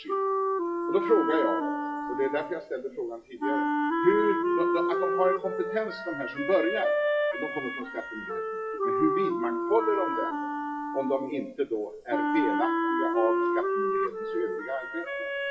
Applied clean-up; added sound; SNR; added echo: classical method WPE with log-MMSE.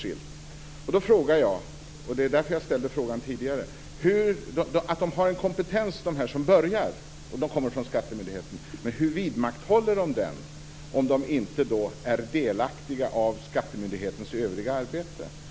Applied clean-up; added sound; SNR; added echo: none; none; none; none.